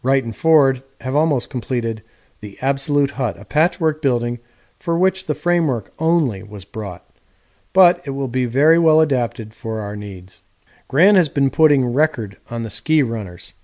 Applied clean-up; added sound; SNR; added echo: none; none; none; none.